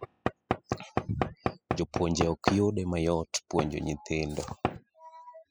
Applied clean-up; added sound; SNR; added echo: classical method spectral subtraction.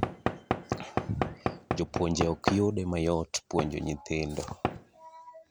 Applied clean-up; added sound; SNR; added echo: none; Knock / Wood; 3 dB; none.